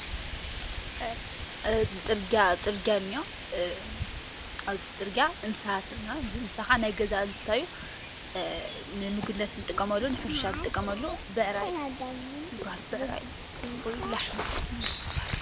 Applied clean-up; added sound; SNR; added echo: none; Bird vocalization, bird call, bird song; 5 dB; none.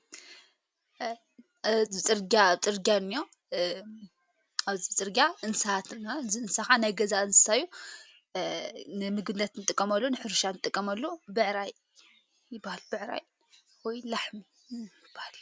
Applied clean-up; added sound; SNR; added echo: none; none; none; none.